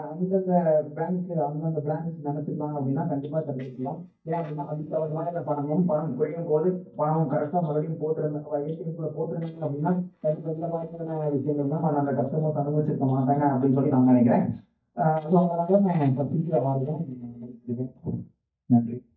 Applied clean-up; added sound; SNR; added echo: neural mask model DeepFilterNet 3.